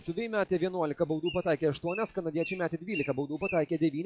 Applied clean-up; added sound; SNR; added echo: classical method log-MMSE.